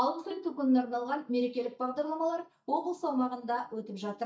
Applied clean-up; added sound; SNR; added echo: neural mask model DeepFilterNet 3.